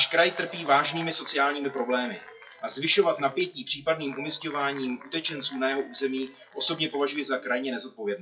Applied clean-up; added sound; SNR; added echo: classical method WPE with log-MMSE.